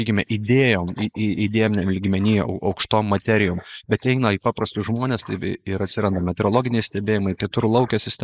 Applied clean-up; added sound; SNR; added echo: neural mask model Resemble Enhance denoiser.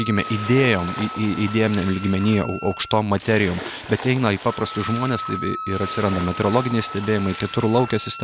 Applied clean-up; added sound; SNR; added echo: none; Wind instrument, woodwind instrument + Splash, splatter; 11 dB; none.